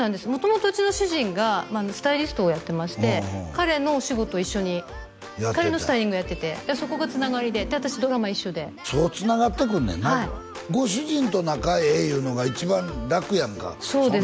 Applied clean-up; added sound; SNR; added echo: none; none; none; none.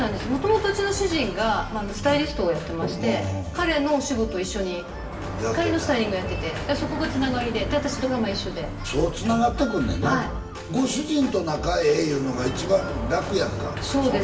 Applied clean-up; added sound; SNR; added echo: none; Sliding door; 9 dB; reverberation time 0.7 s.